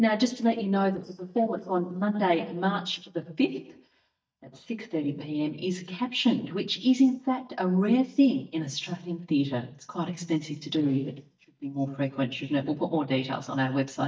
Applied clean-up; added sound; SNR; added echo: neural mask model DeepFilterNet 3.